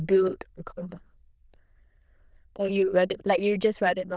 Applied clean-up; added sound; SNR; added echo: neural diffusion model UNIVERSE++.